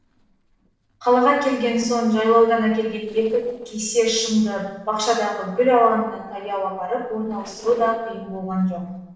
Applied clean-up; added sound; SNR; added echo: neural separator model SepFormer DNS4.